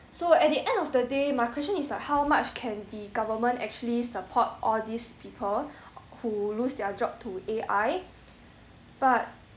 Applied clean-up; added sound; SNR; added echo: none; none; none; none.